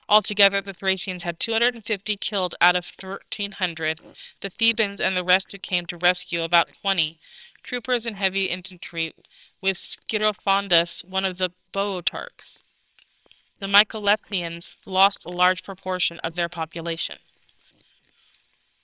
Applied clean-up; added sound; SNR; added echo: neural separator model SepFormer WHAMR!.